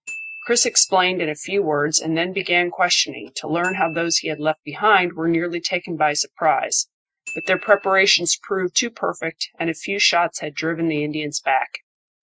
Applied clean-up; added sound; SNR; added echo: classical method Wiener filter.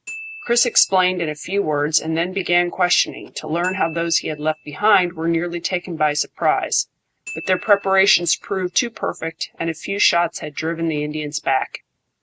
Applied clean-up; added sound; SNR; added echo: none; Glockenspiel; 20 dB; none.